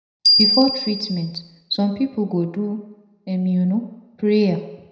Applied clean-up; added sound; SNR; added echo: none; Bell; -2 dB; reverberation time 0.7 s.